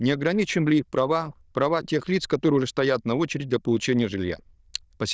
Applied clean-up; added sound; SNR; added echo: neural diffusion model UNIVERSE++.